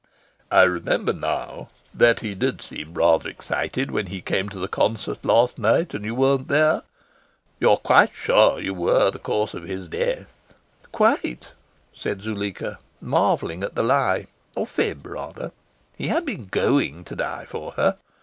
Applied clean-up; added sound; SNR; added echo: none; none; none; none.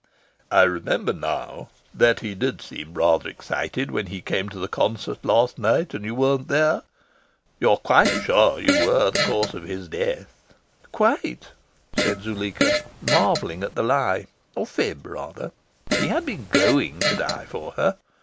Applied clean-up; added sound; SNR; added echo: none; Fart; 2 dB; none.